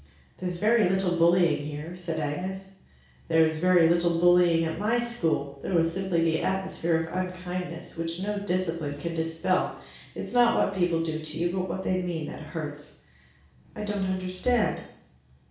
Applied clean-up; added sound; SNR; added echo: none; none; none; reverberation time 0.6 s.